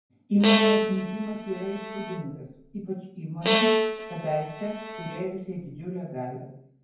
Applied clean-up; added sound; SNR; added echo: none; Bowed string instrument; -1 dB; reverberation time 0.9 s.